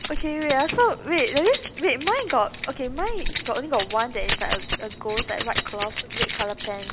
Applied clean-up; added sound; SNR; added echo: none; Keys jangling; 5 dB; none.